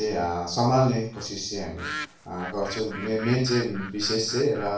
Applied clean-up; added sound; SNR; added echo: none; Bird; 13 dB; reverberation time 0.4 s.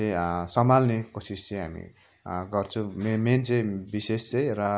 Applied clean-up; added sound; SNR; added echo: none; none; none; none.